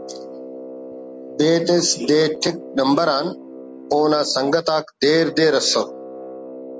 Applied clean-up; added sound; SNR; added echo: none; Brass instrument; 15 dB; none.